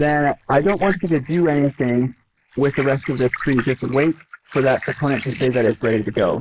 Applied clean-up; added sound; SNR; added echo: neural mask model Resemble Enhance denoiser.